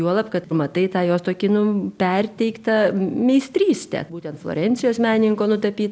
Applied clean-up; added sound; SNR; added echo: none; none; none; none.